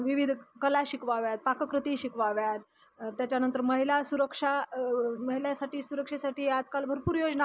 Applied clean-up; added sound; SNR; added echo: none; none; none; none.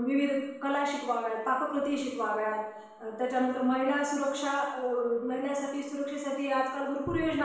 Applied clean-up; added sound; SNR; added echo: none; none; none; reverberation time 0.9 s.